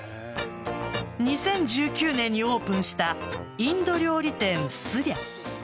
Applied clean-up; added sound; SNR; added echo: none; none; none; none.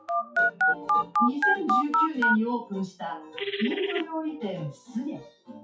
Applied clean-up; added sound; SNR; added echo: classical method WPE with log-MMSE.